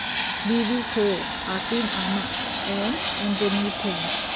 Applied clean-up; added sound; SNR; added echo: none; Fixed-wing aircraft, airplane; -2 dB; none.